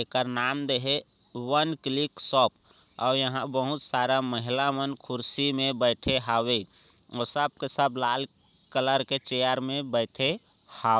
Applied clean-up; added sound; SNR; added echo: none; none; none; none.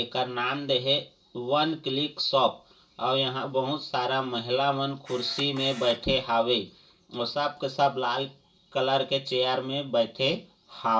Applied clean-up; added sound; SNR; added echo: none; Camera; 16 dB; reverberation time 0.2 s.